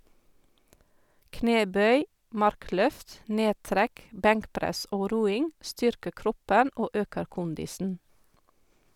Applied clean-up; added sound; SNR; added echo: none; none; none; none.